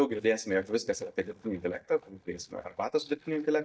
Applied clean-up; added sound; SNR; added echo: neural mask model DeepFilterNet 3.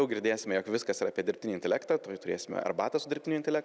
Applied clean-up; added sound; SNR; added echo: none; none; none; none.